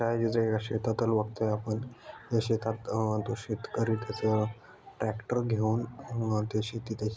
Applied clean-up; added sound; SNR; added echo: none; none; none; none.